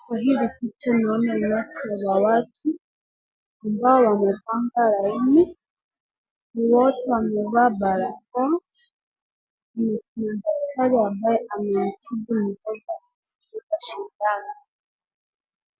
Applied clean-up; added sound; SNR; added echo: none; none; none; none.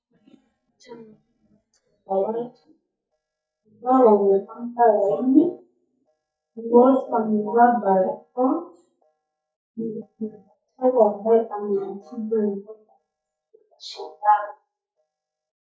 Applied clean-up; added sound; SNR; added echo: neural mask model DeepFilterNet 3.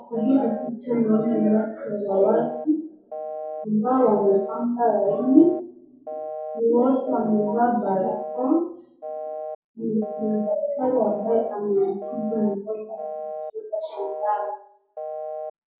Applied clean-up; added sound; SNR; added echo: none; Telephone; 11 dB; reverberation time 0.6 s.